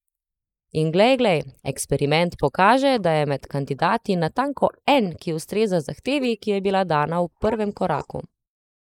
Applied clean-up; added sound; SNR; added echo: neural mask model Resemble Enhance denoiser.